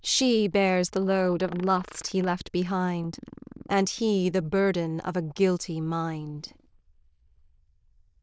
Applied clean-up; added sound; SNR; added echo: neural diffusion model UNIVERSE++.